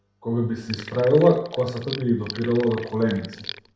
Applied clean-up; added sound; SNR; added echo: none; Sink (filling or washing); 16 dB; reverberation time 0.6 s.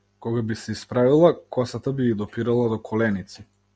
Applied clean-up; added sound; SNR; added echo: none; none; none; none.